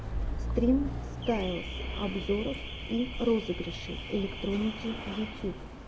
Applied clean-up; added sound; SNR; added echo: none; Alarm / Car; 4 dB; none.